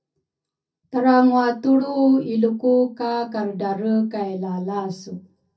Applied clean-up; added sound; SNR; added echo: none; none; none; reverberation time 0.3 s.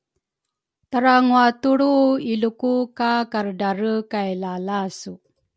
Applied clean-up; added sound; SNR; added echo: none; none; none; none.